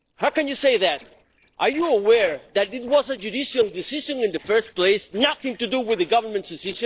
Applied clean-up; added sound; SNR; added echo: neural separator model SepFormer DNS4.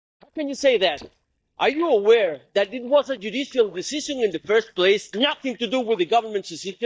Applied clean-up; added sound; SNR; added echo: neural mask model DeepFilterNet 3.